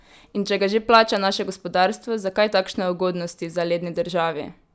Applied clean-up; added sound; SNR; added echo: none; none; none; none.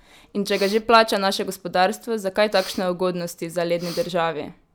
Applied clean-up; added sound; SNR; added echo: none; Breathing; 19 dB; none.